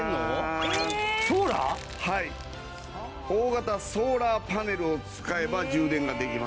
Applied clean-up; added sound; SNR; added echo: none; Crushing; 17 dB; none.